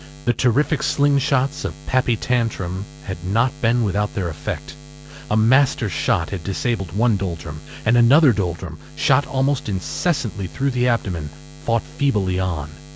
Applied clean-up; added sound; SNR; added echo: none; Buzz; 18 dB; none.